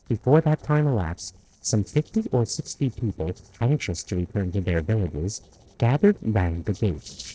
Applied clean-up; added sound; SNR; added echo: neural separator model SepFormer DNS4.